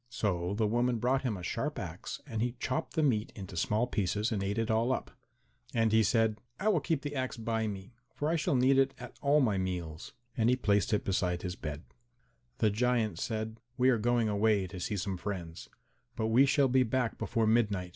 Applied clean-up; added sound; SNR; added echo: none; none; none; none.